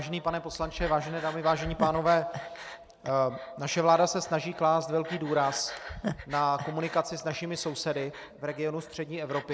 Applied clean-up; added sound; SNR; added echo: none; Breathing; 13 dB; none.